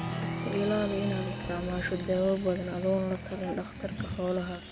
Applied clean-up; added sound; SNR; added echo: none; Applause; 6 dB; none.